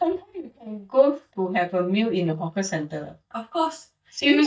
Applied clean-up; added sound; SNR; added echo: neural mask model DeepFilterNet 3.